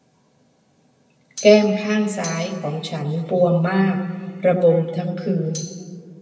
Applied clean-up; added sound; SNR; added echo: none; Tambourine; 17 dB; reverberation time 1.9 s.